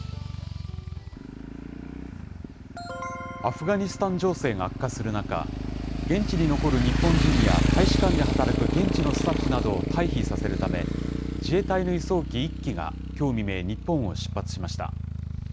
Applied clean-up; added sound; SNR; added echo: none; Motorcycle; -1 dB; none.